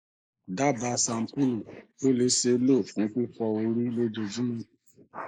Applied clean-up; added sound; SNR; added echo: neural mask model Resemble Enhance denoiser.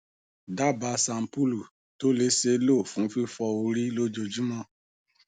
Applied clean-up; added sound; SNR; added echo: none; none; none; none.